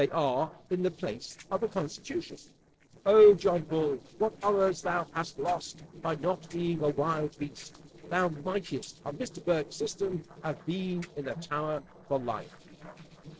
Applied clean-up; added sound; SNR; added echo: neural separator model SepFormer DNS4.